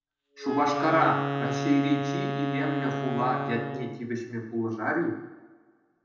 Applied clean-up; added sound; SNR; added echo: none; Wind instrument, woodwind instrument; 3 dB; reverberation time 0.8 s.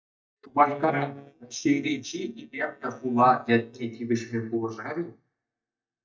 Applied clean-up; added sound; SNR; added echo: neural mask model DeepFilterNet 3.